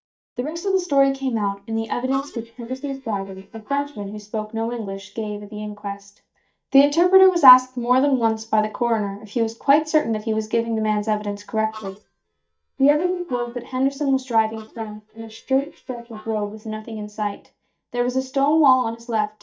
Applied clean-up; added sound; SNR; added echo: neural mask model DeepFilterNet 3.